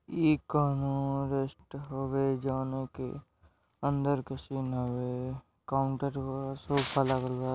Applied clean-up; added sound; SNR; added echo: none; none; none; none.